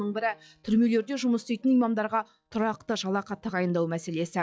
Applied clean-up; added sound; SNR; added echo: classical method log-MMSE.